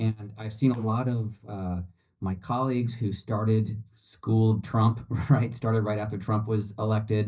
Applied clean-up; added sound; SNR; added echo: neural mask model DeepFilterNet 3.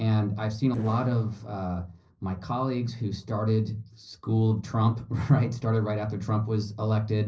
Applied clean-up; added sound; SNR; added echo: neural separator model SepFormer DNS4.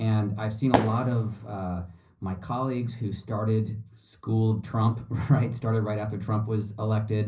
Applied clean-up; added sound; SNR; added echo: none; Fireworks; 2 dB; reverberation time 0.5 s.